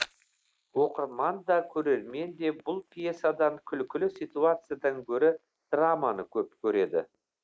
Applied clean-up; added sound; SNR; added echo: neural mask model Resemble Enhance denoiser.